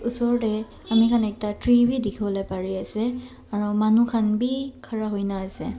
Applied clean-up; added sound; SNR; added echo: none; none; none; none.